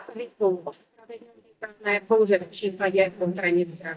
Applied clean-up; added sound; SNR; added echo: neural mask model DeepFilterNet 3.